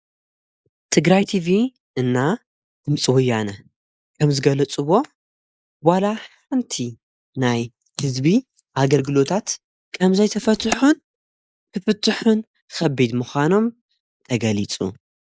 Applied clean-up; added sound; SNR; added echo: neural mask model Resemble Enhance denoiser.